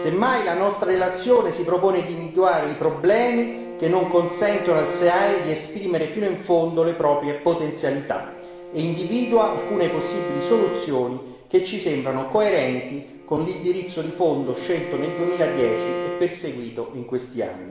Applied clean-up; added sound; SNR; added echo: none; Bowed string instrument; 11 dB; reverberation time 1.1 s.